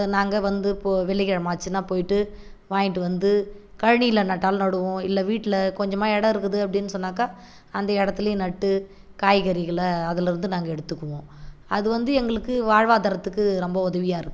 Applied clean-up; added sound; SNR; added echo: none; none; none; none.